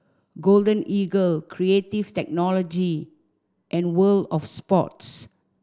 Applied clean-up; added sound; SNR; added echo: none; none; none; none.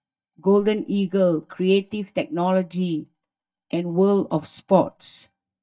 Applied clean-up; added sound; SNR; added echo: neural mask model DeepFilterNet 3.